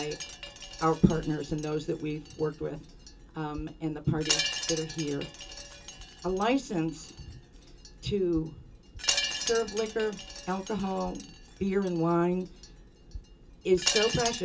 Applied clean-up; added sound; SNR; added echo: none; Wind chime; 6 dB; reverberation time 0.2 s.